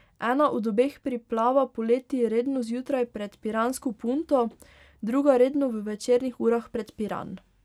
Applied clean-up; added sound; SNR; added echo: none; none; none; none.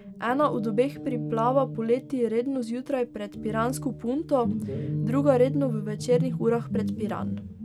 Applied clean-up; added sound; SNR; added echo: none; Guitar; 6 dB; none.